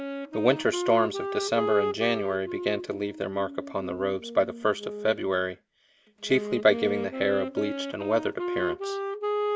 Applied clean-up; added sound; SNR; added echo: none; Wind instrument, woodwind instrument; 5 dB; none.